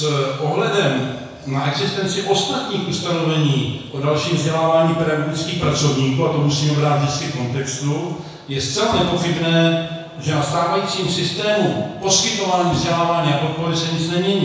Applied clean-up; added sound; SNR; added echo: none; Bowed string instrument; 15 dB; reverberation time 1.0 s.